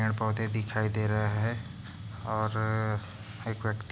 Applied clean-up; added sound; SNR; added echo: none; none; none; none.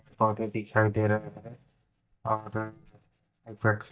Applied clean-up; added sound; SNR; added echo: neural mask model DeepFilterNet 3.